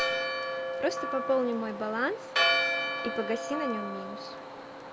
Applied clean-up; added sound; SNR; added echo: none; Church bell; -2 dB; none.